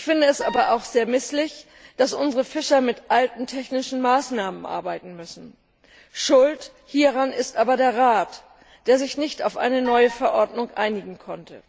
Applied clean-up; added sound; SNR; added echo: none; Wind instrument, woodwind instrument; 13 dB; none.